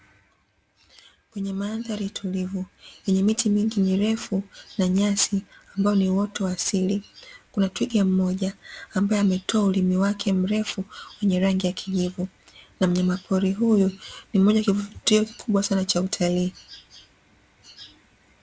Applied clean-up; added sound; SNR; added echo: none; none; none; none.